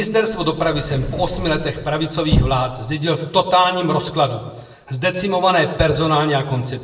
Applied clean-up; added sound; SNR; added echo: none; Sliding door / Slam / Wood; 6 dB; reverberation time 0.7 s.